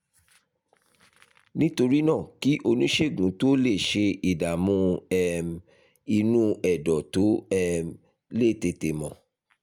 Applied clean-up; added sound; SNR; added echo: none; none; none; none.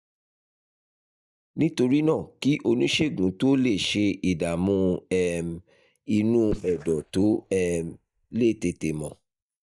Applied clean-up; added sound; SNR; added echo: neural mask model DeepFilterNet 3.